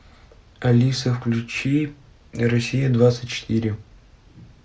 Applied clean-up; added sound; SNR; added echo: none; none; none; none.